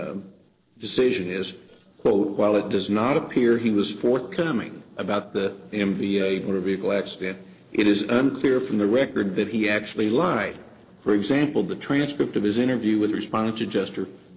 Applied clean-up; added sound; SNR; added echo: neural separator model SepFormer DNS4.